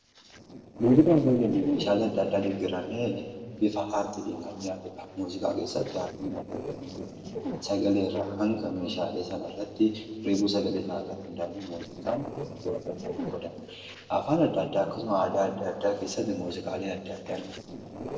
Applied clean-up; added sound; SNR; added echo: neural separator model SepFormer DNS4.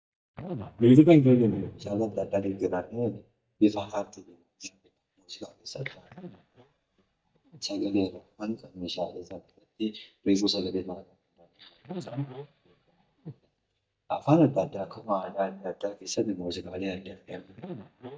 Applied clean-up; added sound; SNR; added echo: neural mask model DeepFilterNet 3.